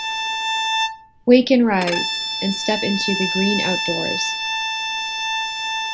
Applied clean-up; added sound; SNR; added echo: none; Bowed string instrument; 2 dB; none.